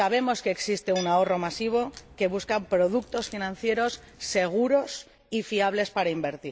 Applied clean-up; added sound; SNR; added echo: none; Crack + Tools; 20 dB; none.